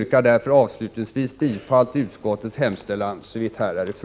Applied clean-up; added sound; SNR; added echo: none; none; none; none.